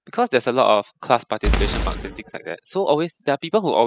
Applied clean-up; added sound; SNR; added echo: classical method spectral subtraction.